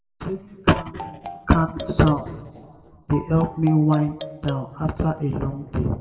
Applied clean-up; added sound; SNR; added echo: none; Marimba, xylophone; 14 dB; reverberation time 1.3 s.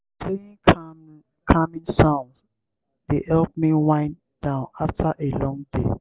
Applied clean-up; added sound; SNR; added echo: none; none; none; none.